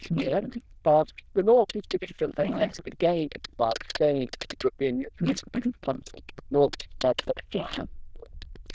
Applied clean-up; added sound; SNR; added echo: neural diffusion model UNIVERSE++.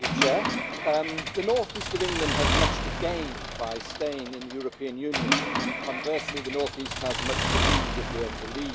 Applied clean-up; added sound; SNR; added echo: none; Accelerating, revving, vroom / Mechanisms; -2 dB; none.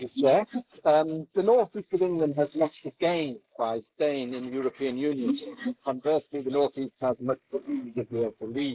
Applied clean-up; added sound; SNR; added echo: neural mask model Resemble Enhance denoiser.